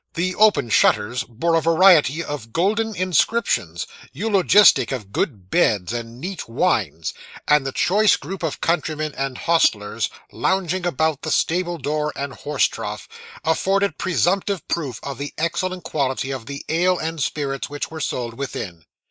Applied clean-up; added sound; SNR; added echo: neural mask model Resemble Enhance denoiser.